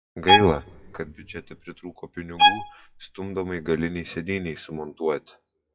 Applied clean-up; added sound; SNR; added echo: classical method WPE with log-MMSE.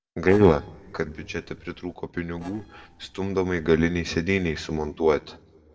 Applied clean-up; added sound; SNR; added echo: neural separator model SepFormer DNS4.